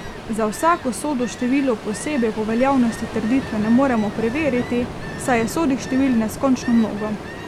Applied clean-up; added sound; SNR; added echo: none; Ocean; 10 dB; none.